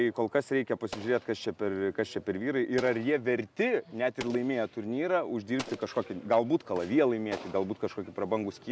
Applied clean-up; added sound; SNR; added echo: none; Explosion; 19 dB; none.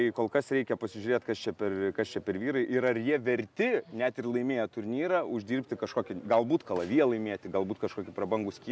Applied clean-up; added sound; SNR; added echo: none; none; none; none.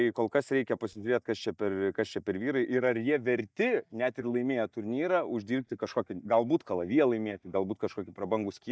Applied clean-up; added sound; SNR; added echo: neural mask model DeepFilterNet 3.